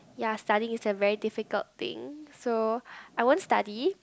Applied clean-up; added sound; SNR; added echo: none; none; none; none.